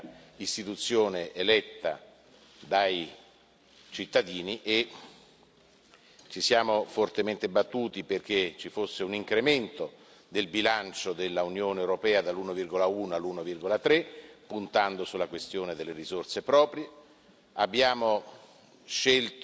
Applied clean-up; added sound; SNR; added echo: none; none; none; none.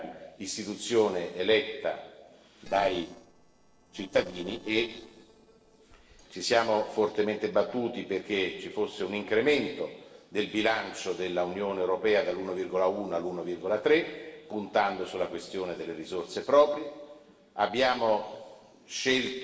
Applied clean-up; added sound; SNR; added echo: neural separator model SepFormer DNS4.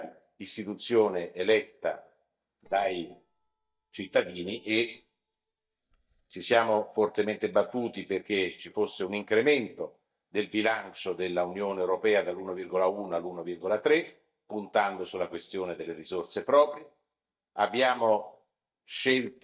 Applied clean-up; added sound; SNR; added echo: neural mask model DeepFilterNet 3.